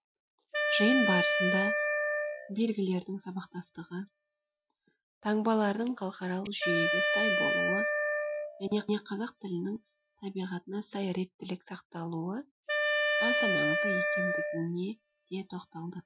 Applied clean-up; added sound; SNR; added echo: classical method Wiener filter.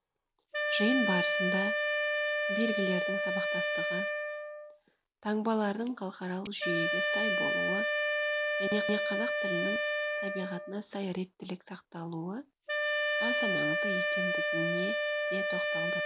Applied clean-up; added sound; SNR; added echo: none; Wind instrument, woodwind instrument; -4 dB; none.